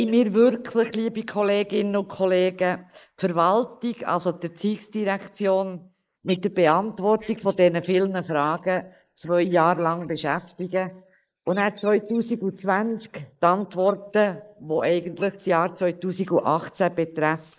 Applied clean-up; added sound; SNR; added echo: neural mask model Resemble Enhance denoiser.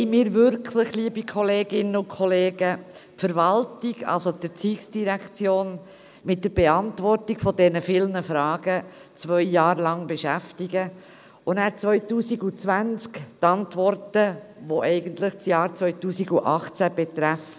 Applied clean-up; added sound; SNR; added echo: none; none; none; none.